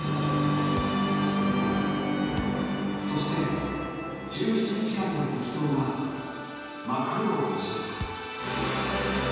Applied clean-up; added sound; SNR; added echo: none; Thump, thud; 14 dB; reverberation time 2.1 s.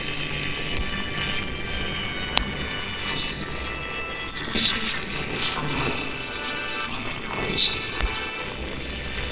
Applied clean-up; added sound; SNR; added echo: neural separator model SepFormer WHAMR!.